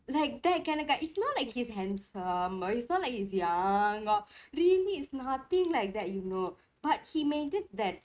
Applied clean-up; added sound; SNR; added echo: neural mask model RNNoise.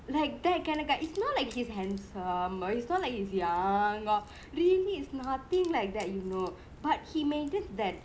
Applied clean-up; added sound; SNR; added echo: none; Crack; 19 dB; none.